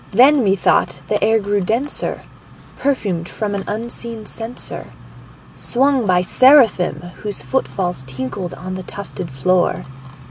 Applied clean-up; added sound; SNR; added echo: none; none; none; none.